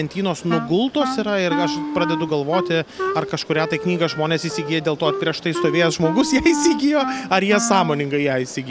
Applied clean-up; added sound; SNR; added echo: none; Wind instrument, woodwind instrument; 7 dB; none.